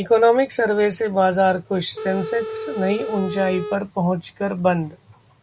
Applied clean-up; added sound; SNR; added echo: none; Telephone; 9 dB; none.